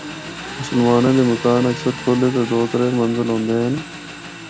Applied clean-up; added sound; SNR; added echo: none; Engine; 12 dB; none.